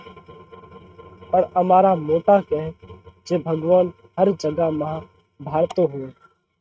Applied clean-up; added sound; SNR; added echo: neural mask model RNNoise.